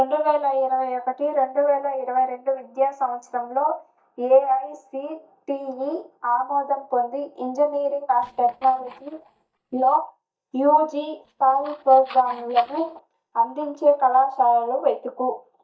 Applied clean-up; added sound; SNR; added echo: neural mask model DeepFilterNet 3.